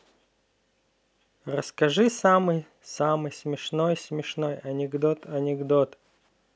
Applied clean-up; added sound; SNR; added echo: none; none; none; none.